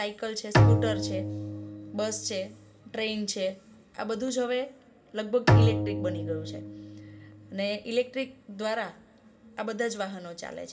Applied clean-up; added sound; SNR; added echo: none; Bowed string instrument; -4 dB; reverberation time 0.4 s.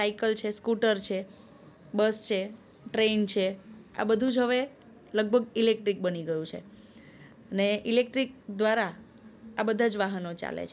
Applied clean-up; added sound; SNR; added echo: none; none; none; none.